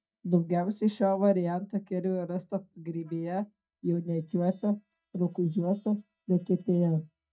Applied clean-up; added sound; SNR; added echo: neural mask model DeepFilterNet 3.